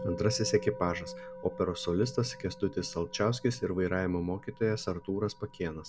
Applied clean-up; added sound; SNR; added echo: none; Musical instrument; 14 dB; none.